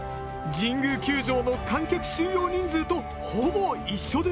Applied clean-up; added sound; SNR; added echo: none; none; none; none.